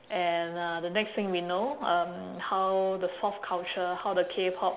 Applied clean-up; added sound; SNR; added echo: none; none; none; none.